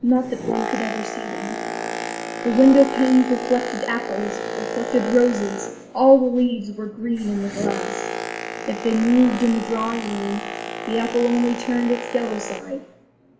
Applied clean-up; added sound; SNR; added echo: none; Boat, Water vehicle; 8 dB; reverberation time 0.7 s.